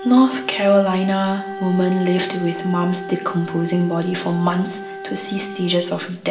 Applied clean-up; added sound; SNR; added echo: none; Wind instrument, woodwind instrument; 12 dB; reverberation time 0.7 s.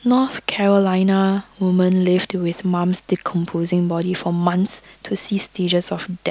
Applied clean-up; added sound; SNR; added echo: none; none; none; none.